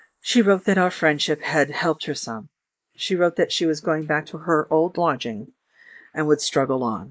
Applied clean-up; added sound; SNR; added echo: neural mask model Resemble Enhance denoiser.